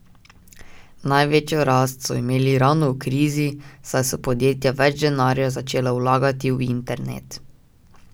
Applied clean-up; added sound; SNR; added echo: none; none; none; none.